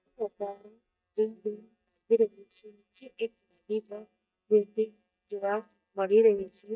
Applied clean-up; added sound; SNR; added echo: neural mask model DeepFilterNet 3.